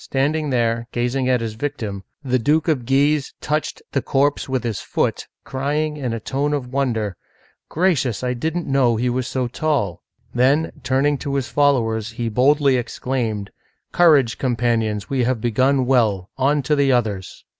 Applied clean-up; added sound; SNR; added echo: none; none; none; none.